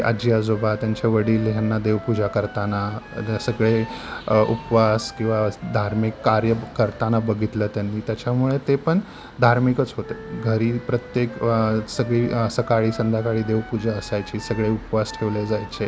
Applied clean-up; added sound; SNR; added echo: none; Wind instrument, woodwind instrument; 18 dB; none.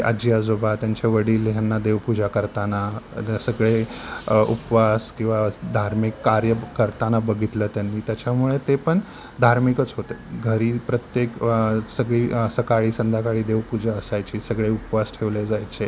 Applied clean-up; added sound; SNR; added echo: none; none; none; none.